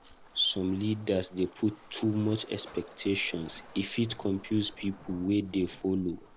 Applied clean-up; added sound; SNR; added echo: none; Waves, surf; 20 dB; none.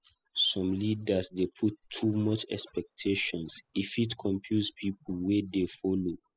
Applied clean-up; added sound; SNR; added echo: classical method spectral subtraction.